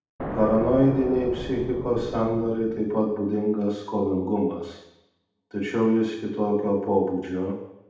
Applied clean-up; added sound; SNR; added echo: none; Explosion; 9 dB; reverberation time 0.8 s.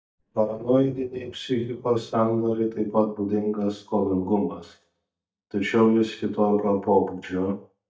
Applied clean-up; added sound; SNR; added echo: neural mask model DeepFilterNet 3.